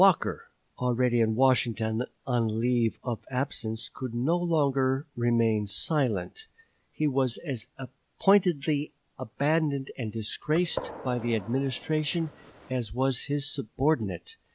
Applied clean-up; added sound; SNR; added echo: none; Gunshot, gunfire; 14 dB; none.